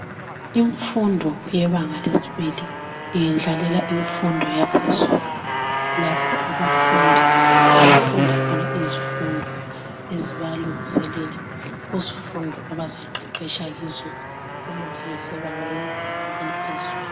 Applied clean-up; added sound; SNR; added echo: none; Motorcycle; -2 dB; reverberation time 1.5 s.